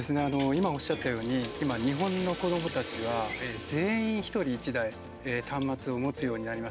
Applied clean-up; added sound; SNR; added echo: none; Gong + Water tap, faucet; 12 dB; none.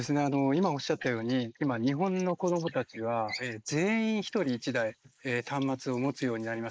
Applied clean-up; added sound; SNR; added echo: neural mask model Resemble Enhance denoiser.